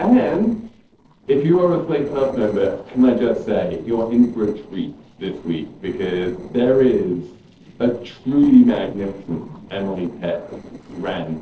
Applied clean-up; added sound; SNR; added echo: neural separator model SepFormer DNS4.